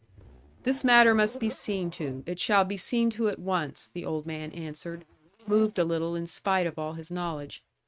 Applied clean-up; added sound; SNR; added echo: neural mask model RNNoise.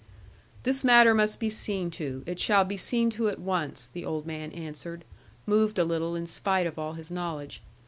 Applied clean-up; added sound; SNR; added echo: none; none; none; none.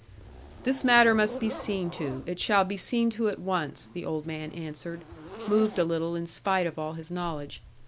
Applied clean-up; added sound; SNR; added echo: none; Zipper (clothing); 16 dB; none.